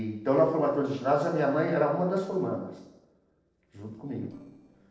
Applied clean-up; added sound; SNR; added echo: neural separator model SepFormer DNS4.